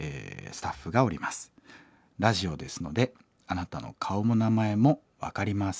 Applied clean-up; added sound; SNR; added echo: none; none; none; none.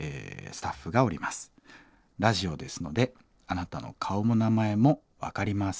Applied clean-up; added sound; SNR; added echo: neural separator model SepFormer DNS4.